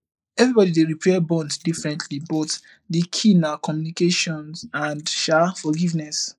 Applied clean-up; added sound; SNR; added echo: neural mask model Resemble Enhance denoiser.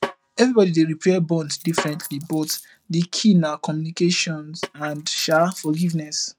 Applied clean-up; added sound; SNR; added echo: neural mask model RNNoise.